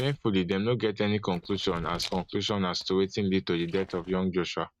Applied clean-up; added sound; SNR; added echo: neural mask model RNNoise.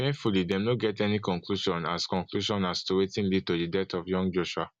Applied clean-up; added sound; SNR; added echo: none; none; none; none.